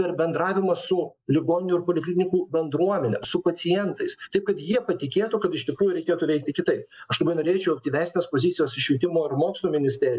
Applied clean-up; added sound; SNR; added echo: neural mask model Resemble Enhance denoiser.